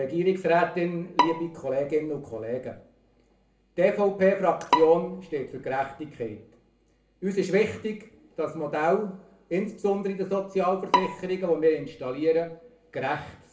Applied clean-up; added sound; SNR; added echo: none; Bowed string instrument; 4 dB; reverberation time 0.4 s.